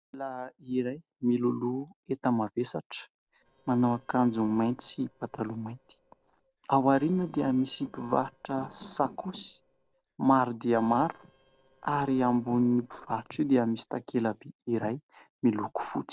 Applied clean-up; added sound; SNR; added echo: neural separator model SepFormer DNS4.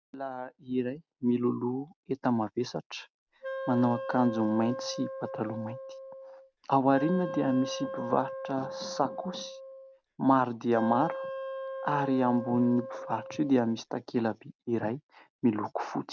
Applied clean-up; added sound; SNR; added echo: none; Wind instrument, woodwind instrument; 9 dB; none.